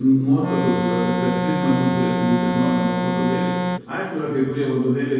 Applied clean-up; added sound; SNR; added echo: none; Organ; 1 dB; reverberation time 1.3 s.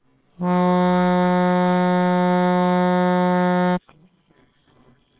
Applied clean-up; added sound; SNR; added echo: neural separator model SepFormer WHAMR!.